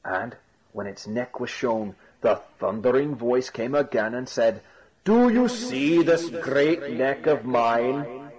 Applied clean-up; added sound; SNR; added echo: none; none; none; none.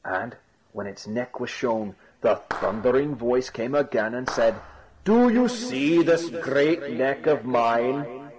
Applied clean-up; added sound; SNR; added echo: none; Clapping; 12 dB; none.